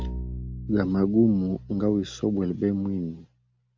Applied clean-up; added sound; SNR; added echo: none; Bowed string instrument; 13 dB; none.